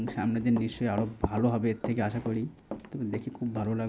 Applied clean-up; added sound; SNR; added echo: none; Run; 12 dB; none.